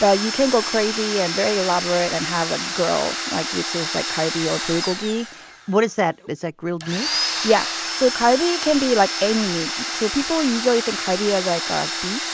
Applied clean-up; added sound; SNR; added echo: none; Domestic sounds, home sounds; 5 dB; none.